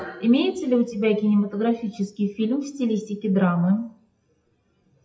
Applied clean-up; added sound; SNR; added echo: classical method WPE with log-MMSE.